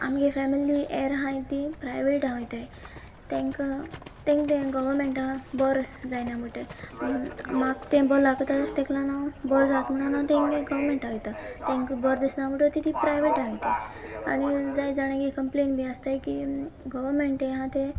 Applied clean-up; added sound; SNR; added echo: none; Livestock, farm animals, working animals; 10 dB; reverberation time 1.1 s.